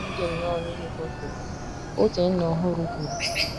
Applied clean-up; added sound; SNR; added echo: none; Chicken, rooster; 4 dB; none.